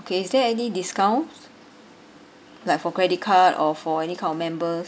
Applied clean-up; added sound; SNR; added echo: none; none; none; none.